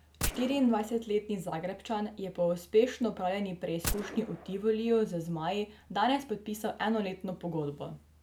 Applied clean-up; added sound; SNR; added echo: none; Gunshot, gunfire; 10 dB; none.